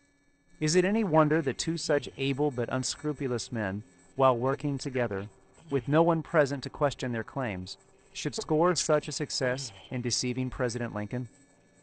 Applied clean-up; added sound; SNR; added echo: neural separator model SepFormer DNS4.